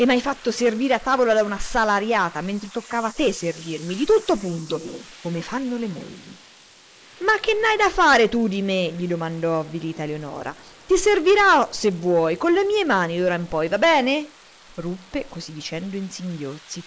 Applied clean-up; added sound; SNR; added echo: neural mask model Resemble Enhance denoiser.